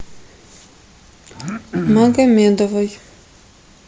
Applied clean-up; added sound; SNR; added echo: none; Cough; 7 dB; none.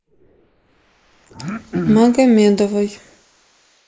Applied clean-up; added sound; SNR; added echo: neural mask model Resemble Enhance denoiser.